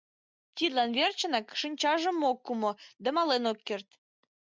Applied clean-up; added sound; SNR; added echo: none; none; none; none.